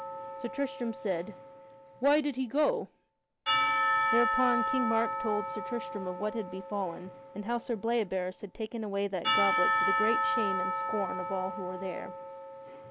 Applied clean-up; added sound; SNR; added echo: none; Church bell / Percussion; 0 dB; none.